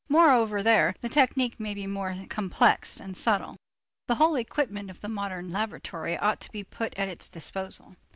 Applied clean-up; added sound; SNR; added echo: none; none; none; none.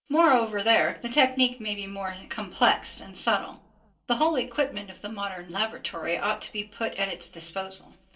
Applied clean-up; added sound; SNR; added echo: none; none; none; reverberation time 0.2 s.